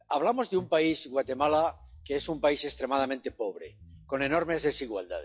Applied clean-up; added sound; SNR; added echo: classical method log-MMSE.